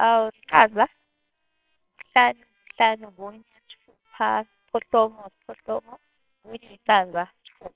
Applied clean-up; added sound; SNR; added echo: neural separator model SepFormer WHAMR!.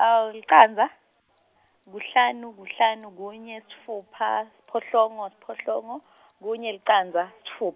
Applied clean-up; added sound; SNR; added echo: none; none; none; none.